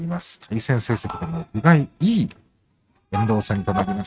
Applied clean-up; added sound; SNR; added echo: neural mask model RNNoise.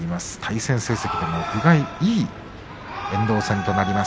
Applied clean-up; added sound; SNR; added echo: none; none; none; none.